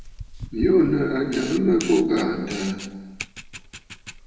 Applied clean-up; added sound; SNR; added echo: none; Camera; 14 dB; reverberation time 1.1 s.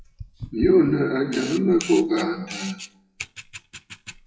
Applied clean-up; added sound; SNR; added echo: classical method WPE with log-MMSE.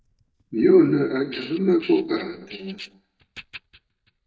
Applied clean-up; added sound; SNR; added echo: neural mask model DeepFilterNet 3.